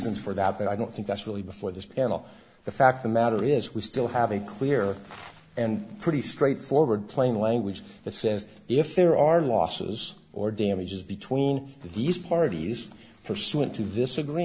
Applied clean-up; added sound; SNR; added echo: none; none; none; none.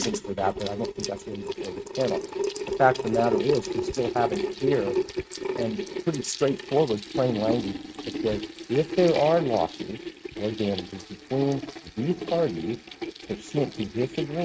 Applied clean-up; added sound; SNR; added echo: neural mask model RNNoise.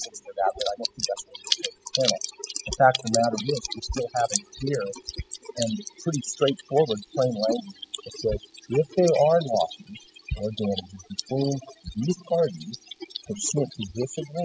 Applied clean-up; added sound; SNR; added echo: classical method spectral subtraction.